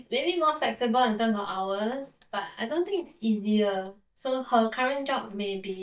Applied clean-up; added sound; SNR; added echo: neural mask model DeepFilterNet 3.